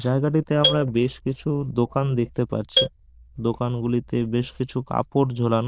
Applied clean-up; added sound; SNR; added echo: neural diffusion model UNIVERSE++.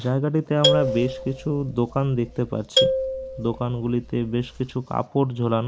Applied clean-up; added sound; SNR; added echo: none; Marimba, xylophone; 2 dB; none.